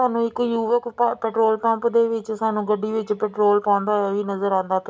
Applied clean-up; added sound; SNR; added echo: none; none; none; none.